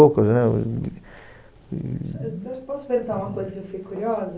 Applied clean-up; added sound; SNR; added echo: none; none; none; none.